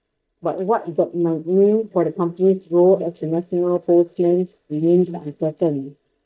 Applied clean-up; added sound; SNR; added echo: neural mask model DeepFilterNet 3.